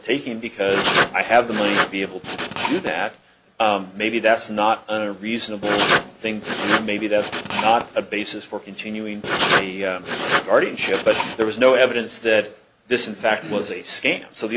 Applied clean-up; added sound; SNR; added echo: none; Writing; 0 dB; none.